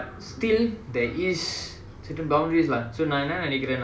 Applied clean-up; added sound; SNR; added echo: none; none; none; none.